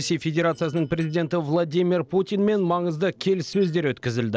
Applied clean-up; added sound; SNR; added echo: neural separator model SepFormer DNS4.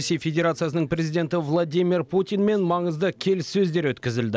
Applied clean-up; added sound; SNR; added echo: none; none; none; none.